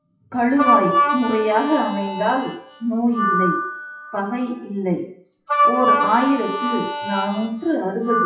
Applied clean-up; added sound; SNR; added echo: classical method WPE with log-MMSE.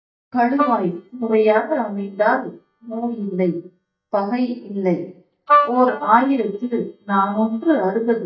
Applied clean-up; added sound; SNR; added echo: neural mask model DeepFilterNet 3.